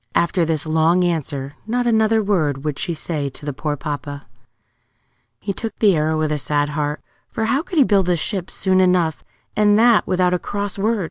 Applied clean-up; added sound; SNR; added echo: none; none; none; none.